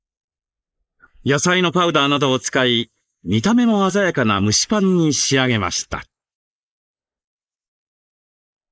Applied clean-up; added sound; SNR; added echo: neural mask model Resemble Enhance denoiser.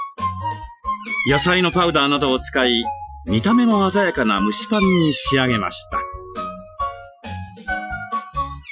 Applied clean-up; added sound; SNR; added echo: classical method Wiener filter.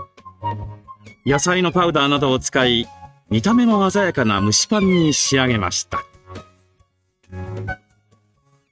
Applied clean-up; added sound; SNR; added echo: neural mask model RNNoise.